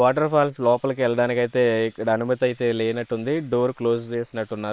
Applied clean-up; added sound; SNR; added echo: neural separator model SepFormer WHAM!.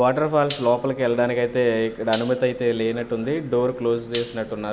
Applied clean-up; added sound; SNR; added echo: none; Tambourine; 16 dB; none.